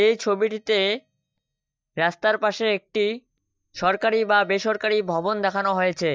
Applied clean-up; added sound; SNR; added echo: neural mask model DeepFilterNet 3.